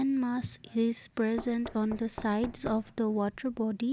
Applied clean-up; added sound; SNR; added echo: none; Knock; 16 dB; none.